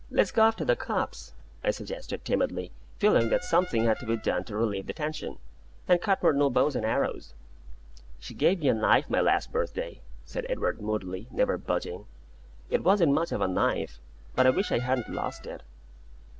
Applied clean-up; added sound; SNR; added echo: none; Brass instrument; 16 dB; none.